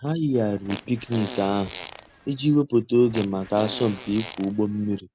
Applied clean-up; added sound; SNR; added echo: none; Fart; 13 dB; none.